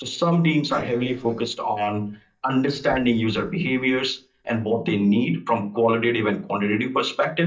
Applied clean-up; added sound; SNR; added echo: neural mask model DeepFilterNet 3.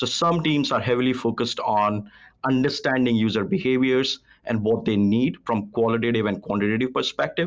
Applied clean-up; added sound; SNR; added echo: none; none; none; none.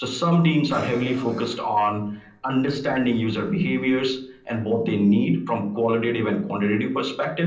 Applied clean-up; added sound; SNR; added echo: neural separator model SepFormer DNS4.